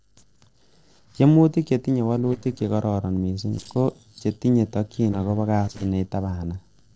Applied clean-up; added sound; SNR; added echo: neural separator model SepFormer DNS4.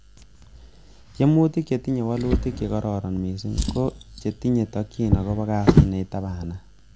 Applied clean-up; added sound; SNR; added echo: none; Drawer open or close; 2 dB; none.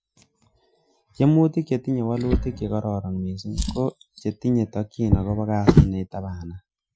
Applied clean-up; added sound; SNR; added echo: classical method Wiener filter.